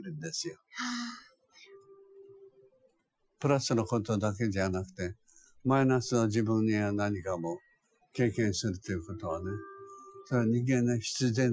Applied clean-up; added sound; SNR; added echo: classical method Wiener filter.